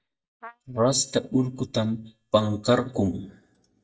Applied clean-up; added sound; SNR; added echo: neural mask model DeepFilterNet 3.